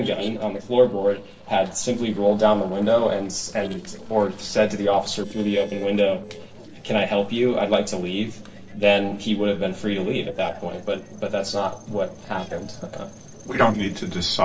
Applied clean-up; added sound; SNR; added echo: neural separator model SepFormer DNS4.